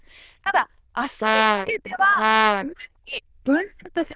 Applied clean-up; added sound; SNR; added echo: neural diffusion model UNIVERSE++.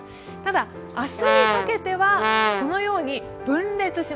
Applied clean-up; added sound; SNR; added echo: none; Brass instrument; -1 dB; none.